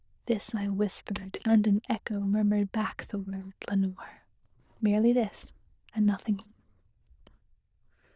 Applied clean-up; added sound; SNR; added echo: neural diffusion model UNIVERSE++.